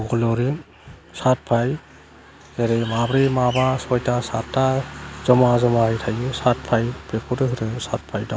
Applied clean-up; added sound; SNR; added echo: none; none; none; none.